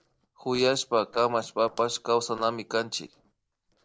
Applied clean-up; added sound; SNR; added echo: neural separator model SepFormer DNS4.